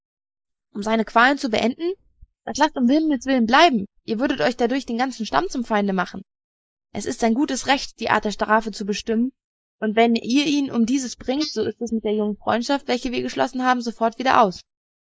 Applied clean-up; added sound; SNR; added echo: neural mask model Resemble Enhance denoiser.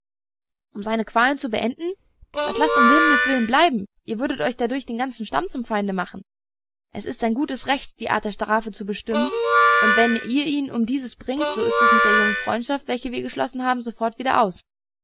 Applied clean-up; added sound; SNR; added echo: none; Harmonica; -3 dB; none.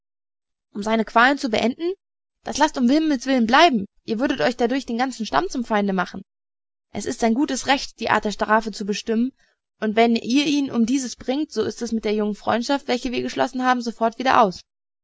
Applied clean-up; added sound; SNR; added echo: none; none; none; none.